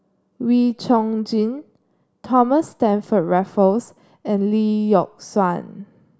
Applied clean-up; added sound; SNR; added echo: none; none; none; none.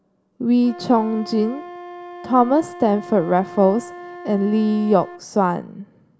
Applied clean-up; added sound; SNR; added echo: none; Wind instrument, woodwind instrument; 17 dB; none.